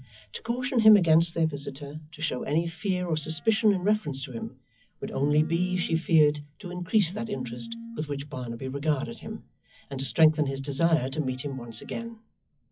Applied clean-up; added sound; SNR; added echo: classical method WPE with log-MMSE.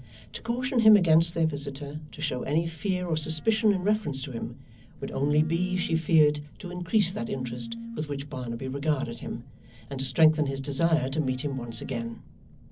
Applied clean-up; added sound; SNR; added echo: none; Telephone; 17 dB; reverberation time 0.4 s.